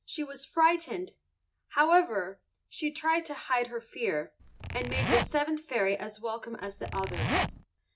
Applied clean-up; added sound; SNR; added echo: none; Zipper (clothing); 1 dB; none.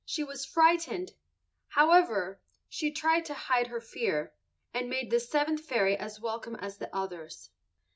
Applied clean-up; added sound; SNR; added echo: none; none; none; none.